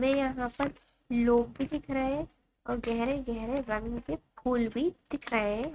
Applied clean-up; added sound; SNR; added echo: neural mask model RNNoise.